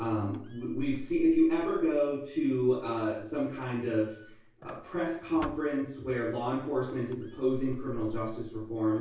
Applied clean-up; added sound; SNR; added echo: none; Squeak; 14 dB; reverberation time 0.6 s.